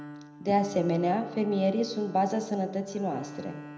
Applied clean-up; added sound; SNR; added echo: none; Bowed string instrument; 15 dB; reverberation time 0.8 s.